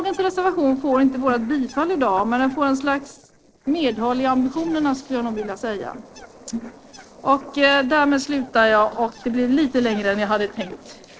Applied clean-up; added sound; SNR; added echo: neural separator model SepFormer DNS4.